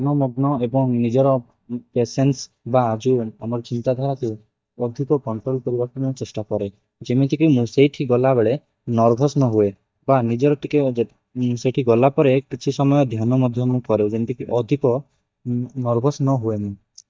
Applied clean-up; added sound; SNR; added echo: neural mask model DeepFilterNet 3.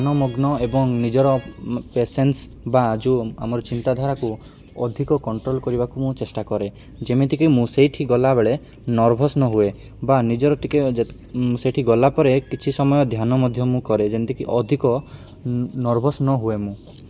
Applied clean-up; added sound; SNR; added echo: none; none; none; none.